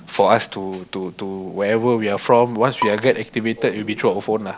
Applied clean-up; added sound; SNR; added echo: none; Bowed string instrument; 12 dB; none.